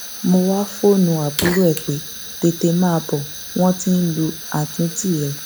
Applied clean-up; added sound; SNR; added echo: none; Fire; 10 dB; none.